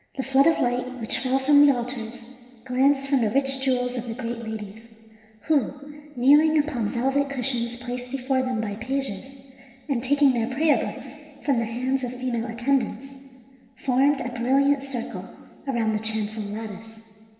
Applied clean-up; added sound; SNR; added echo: none; none; none; reverberation time 2.8 s.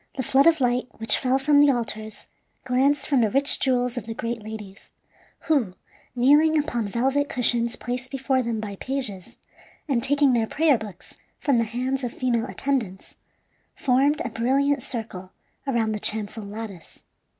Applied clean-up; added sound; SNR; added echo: none; none; none; none.